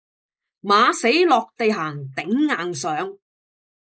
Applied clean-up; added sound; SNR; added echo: neural mask model Resemble Enhance denoiser.